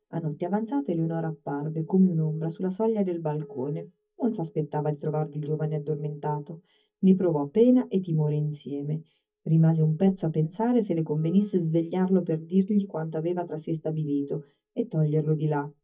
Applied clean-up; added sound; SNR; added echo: neural mask model DeepFilterNet 3.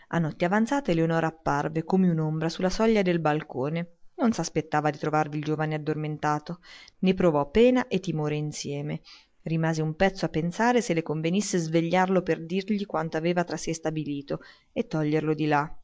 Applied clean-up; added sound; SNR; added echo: none; none; none; none.